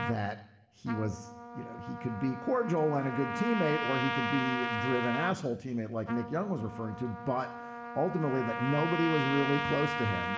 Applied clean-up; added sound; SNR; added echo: none; Trumpet; 4 dB; reverberation time 0.8 s.